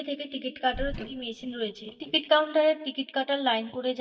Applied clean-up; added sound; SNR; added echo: neural mask model DeepFilterNet 3.